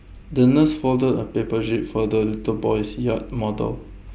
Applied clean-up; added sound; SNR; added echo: none; none; none; none.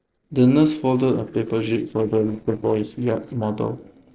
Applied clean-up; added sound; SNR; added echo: neural separator model SepFormer DNS4.